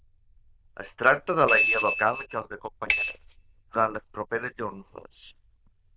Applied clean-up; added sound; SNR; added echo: neural diffusion model UNIVERSE++.